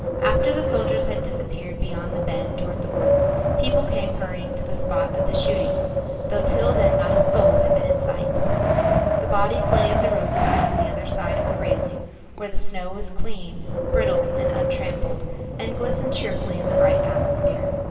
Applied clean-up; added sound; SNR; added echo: none; Wind; -5 dB; reverberation time 2.7 s.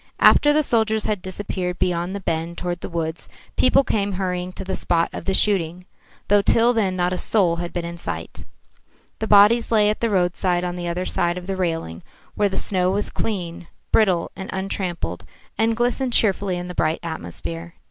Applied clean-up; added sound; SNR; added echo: none; none; none; none.